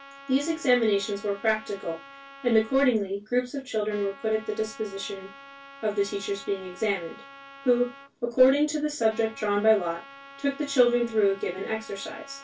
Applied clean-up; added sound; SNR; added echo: none; Trumpet; 20 dB; reverberation time 0.2 s.